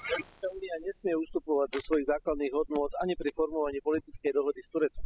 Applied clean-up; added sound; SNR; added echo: classical method spectral subtraction.